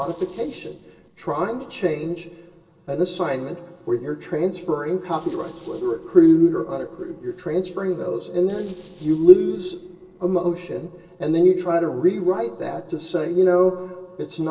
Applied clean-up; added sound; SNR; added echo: neural separator model SepFormer DNS4.